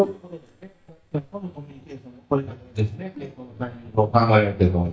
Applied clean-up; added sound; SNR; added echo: neural mask model DeepFilterNet 3.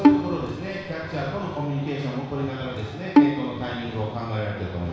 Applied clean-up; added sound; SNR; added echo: none; Bowed string instrument; -4 dB; reverberation time 1.1 s.